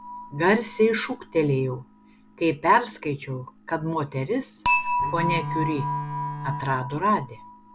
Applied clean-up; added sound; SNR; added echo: none; Dishes, pots, and pans / Chink, clink + Bowed string instrument; 5 dB; none.